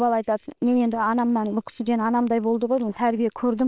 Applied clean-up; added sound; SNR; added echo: neural separator model SepFormer WHAM!.